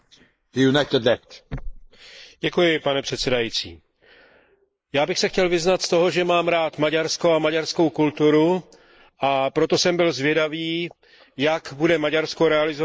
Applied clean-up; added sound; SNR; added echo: neural mask model Resemble Enhance denoiser.